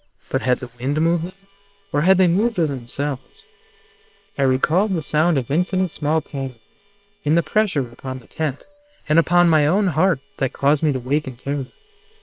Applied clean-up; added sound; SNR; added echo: neural separator model SepFormer WHAM!.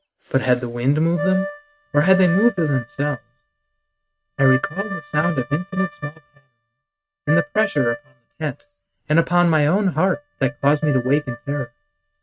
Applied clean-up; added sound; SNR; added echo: neural mask model RNNoise.